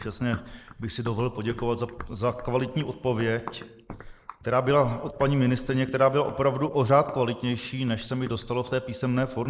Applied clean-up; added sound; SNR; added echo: neural mask model Resemble Enhance denoiser.